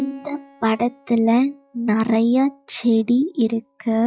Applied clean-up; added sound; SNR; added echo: classical method log-MMSE.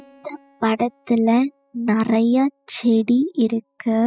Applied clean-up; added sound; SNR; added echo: classical method spectral subtraction.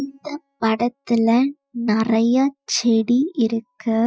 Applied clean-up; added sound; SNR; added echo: classical method Wiener filter.